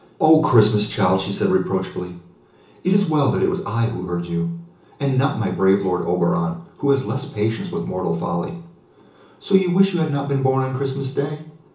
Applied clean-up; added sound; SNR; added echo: none; none; none; reverberation time 0.8 s.